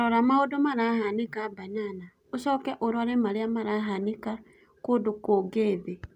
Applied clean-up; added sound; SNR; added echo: none; none; none; none.